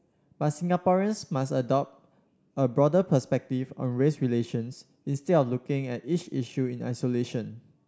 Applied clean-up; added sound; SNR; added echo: none; none; none; none.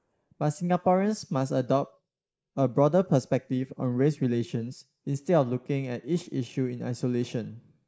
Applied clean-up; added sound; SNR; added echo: neural mask model Resemble Enhance denoiser.